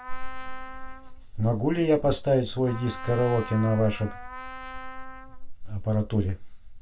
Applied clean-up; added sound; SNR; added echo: none; Trumpet; 16 dB; reverberation time 0.2 s.